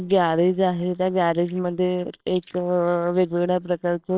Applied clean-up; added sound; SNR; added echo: neural separator model SepFormer WHAMR!.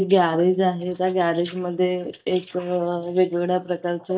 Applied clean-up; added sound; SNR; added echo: neural mask model DeepFilterNet 3.